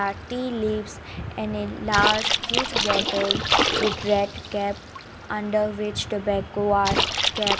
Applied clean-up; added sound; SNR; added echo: none; Splash, splatter; 2 dB; none.